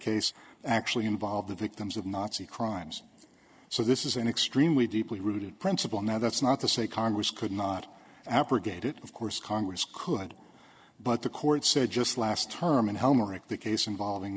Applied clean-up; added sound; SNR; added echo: neural mask model Resemble Enhance denoiser.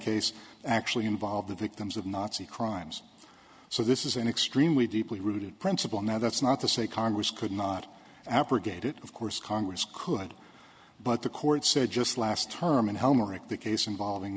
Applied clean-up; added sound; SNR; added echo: none; none; none; none.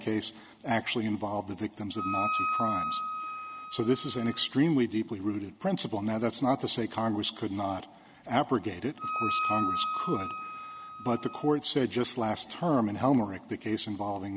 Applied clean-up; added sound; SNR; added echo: none; Wind instrument, woodwind instrument; 4 dB; none.